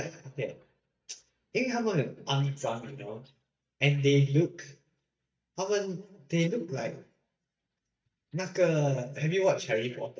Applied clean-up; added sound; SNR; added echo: neural mask model DeepFilterNet 3.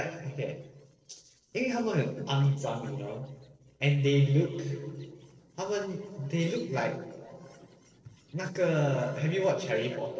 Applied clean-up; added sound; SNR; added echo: neural separator model SepFormer DNS4.